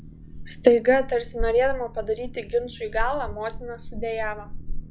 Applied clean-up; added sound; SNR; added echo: classical method log-MMSE.